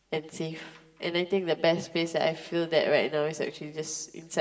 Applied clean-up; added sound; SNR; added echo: none; none; none; reverberation time 1.2 s.